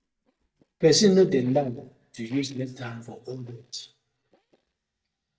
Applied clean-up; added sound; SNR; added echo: neural mask model DeepFilterNet 3.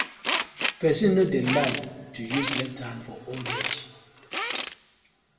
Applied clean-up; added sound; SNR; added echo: none; Tools; 2 dB; reverberation time 1.4 s.